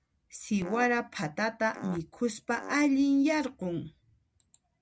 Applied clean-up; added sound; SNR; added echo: none; Fart; 12 dB; none.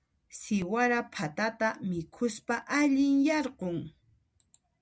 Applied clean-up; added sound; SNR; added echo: none; none; none; none.